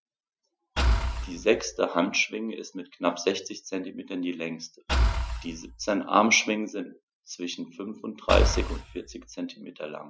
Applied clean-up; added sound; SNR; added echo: classical method Wiener filter.